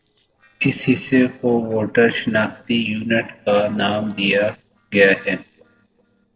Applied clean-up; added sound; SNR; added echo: neural separator model SepFormer DNS4.